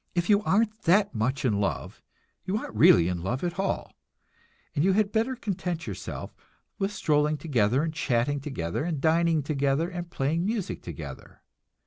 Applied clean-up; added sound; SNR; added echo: none; none; none; none.